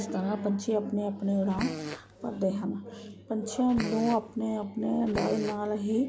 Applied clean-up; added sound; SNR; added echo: none; Fart; 10 dB; none.